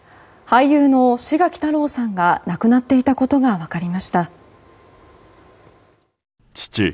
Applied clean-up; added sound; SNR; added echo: none; none; none; none.